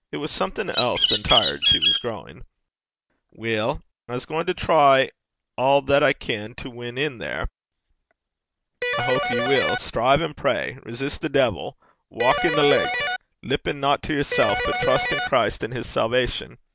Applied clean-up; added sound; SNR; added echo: none; Bird + Electric guitar; -1 dB; none.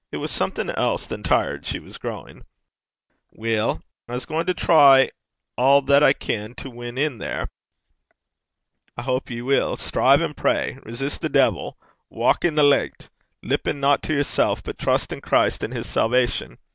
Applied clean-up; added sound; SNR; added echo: none; none; none; none.